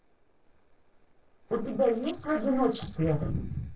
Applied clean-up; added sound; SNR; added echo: neural separator model SepFormer DNS4.